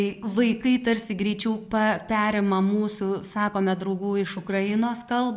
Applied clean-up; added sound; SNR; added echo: none; none; none; none.